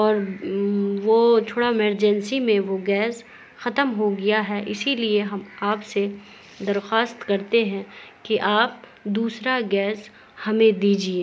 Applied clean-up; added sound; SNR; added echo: none; none; none; none.